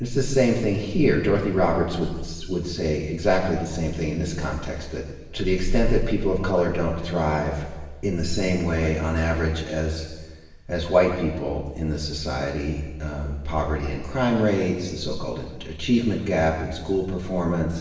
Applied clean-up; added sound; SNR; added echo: none; none; none; reverberation time 1.2 s.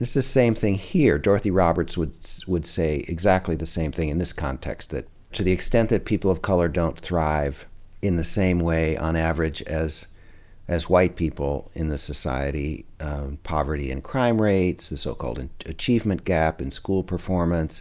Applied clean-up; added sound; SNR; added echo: none; none; none; none.